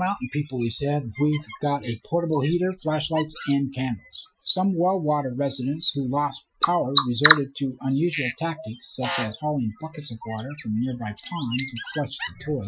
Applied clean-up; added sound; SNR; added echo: classical method Wiener filter.